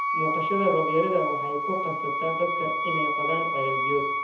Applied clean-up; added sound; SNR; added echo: none; Wind instrument, woodwind instrument; -2 dB; reverberation time 0.7 s.